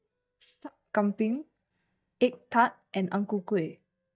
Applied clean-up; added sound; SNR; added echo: neural mask model DeepFilterNet 3.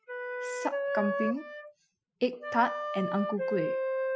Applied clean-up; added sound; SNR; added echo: classical method Wiener filter.